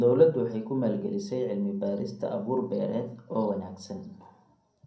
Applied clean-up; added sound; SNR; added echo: none; none; none; reverberation time 0.6 s.